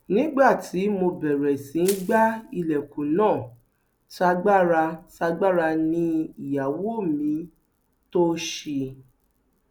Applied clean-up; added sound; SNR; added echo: none; Crushing; 16 dB; none.